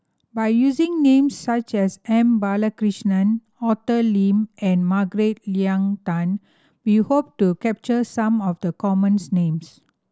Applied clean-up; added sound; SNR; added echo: none; none; none; none.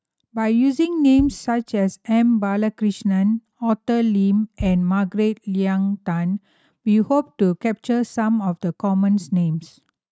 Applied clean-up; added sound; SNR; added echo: neural mask model RNNoise.